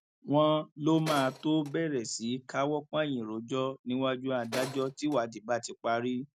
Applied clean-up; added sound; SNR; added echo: none; Tools; 14 dB; none.